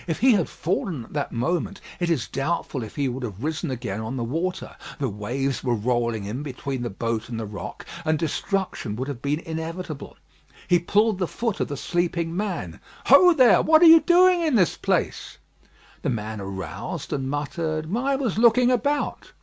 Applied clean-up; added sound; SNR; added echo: none; none; none; none.